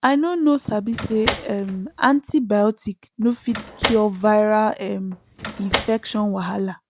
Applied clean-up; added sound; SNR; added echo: none; Slam; 9 dB; none.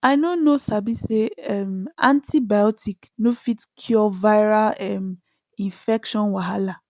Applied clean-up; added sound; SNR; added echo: none; none; none; none.